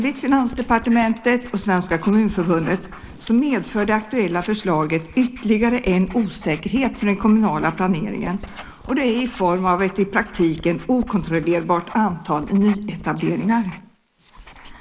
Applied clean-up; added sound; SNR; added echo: neural mask model Resemble Enhance denoiser.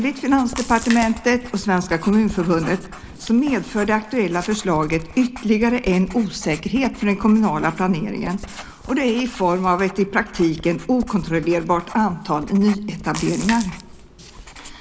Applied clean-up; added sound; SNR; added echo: none; Writing + Splash, splatter; 16 dB; none.